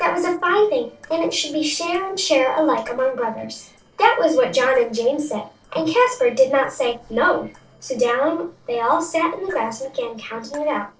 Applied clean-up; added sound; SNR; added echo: neural separator model SepFormer DNS4.